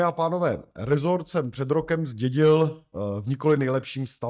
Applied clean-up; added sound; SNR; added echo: neural mask model DeepFilterNet 3.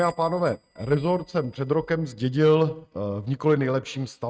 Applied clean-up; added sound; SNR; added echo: neural mask model RNNoise.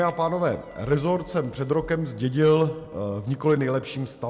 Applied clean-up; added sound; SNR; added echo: none; Squeak / Bell; 19 dB; none.